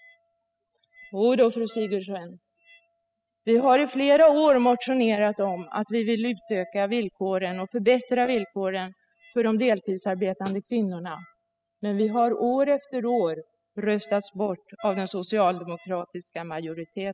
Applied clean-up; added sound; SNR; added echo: classical method spectral subtraction.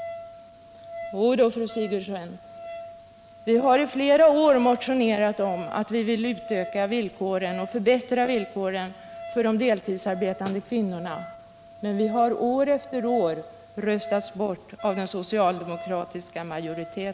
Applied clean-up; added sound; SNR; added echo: none; Wind instrument, woodwind instrument + Snare drum; 15 dB; none.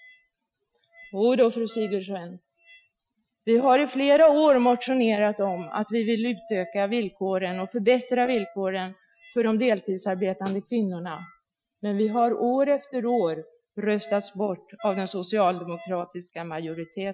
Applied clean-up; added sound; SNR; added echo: classical method Wiener filter.